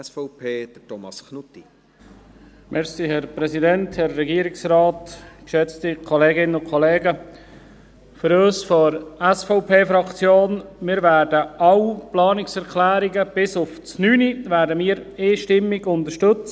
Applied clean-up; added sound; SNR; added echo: none; none; none; none.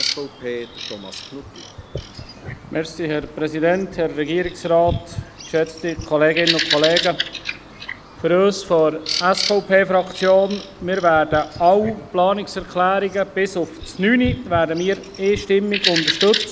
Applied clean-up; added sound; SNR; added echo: none; Bird vocalization, bird call, bird song; 9 dB; none.